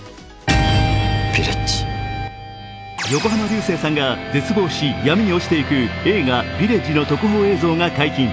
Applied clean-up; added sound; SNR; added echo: none; none; none; none.